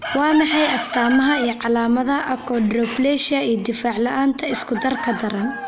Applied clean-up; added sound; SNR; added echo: none; Chicken, rooster; 11 dB; none.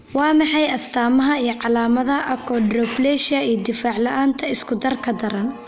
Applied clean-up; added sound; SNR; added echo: none; none; none; none.